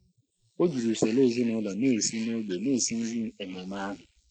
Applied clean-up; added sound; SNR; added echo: neural mask model Resemble Enhance denoiser.